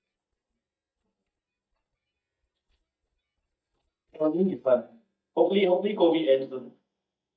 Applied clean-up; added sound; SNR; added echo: neural mask model DeepFilterNet 3.